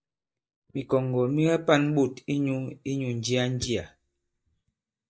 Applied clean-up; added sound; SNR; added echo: neural mask model DeepFilterNet 3.